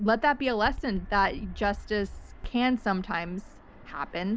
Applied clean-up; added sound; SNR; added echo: none; Fixed-wing aircraft, airplane; 12 dB; none.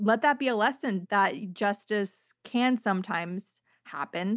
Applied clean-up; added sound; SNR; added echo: none; none; none; none.